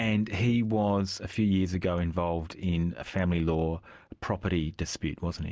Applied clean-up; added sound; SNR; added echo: none; none; none; none.